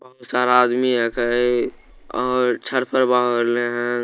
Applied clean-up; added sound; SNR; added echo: neural mask model DeepFilterNet 3.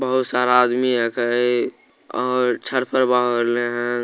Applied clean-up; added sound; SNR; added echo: none; none; none; none.